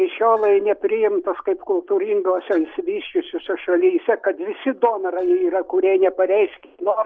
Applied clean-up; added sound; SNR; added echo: neural separator model SepFormer DNS4.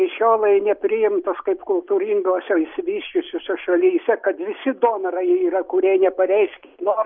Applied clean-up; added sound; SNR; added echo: neural mask model Resemble Enhance denoiser.